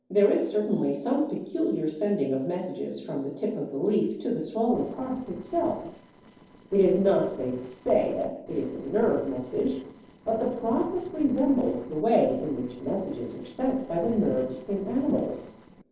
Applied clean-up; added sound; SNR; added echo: neural separator model SepFormer DNS4.